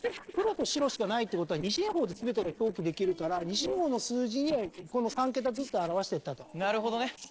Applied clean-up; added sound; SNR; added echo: neural separator model SepFormer DNS4.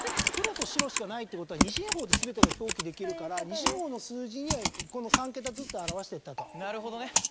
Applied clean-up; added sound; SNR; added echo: none; Computer keyboard; -4 dB; none.